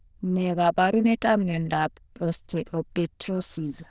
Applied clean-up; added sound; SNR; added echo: neural diffusion model UNIVERSE++.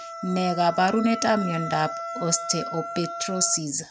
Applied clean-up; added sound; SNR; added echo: none; Wind instrument, woodwind instrument; 8 dB; none.